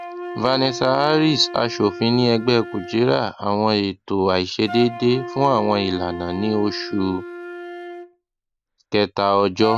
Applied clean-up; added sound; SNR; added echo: none; Wind instrument, woodwind instrument; 13 dB; none.